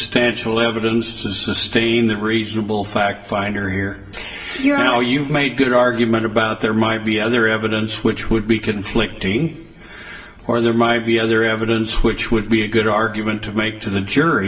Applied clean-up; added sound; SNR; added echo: none; none; none; reverberation time 2.0 s.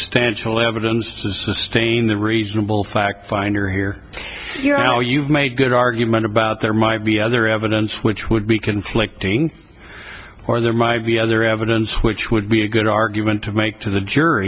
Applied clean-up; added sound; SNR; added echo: none; none; none; none.